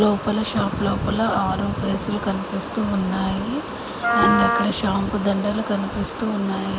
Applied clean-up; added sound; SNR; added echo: none; Wind instrument, woodwind instrument; 2 dB; none.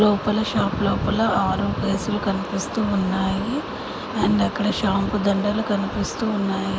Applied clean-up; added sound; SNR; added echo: none; none; none; none.